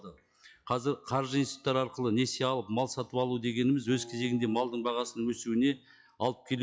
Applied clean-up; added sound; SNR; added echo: classical method log-MMSE.